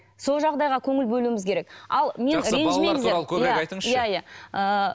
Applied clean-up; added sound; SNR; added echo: none; none; none; none.